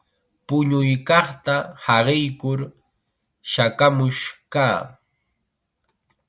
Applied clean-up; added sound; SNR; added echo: none; none; none; none.